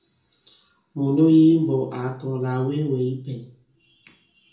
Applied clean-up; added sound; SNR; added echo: none; none; none; reverberation time 0.5 s.